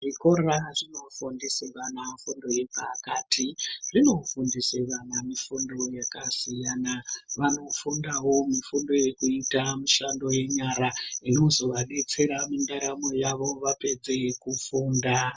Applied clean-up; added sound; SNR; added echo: none; none; none; none.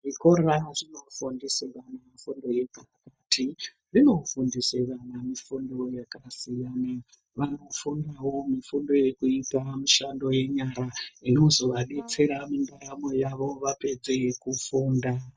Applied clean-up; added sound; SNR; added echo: neural mask model DeepFilterNet 3.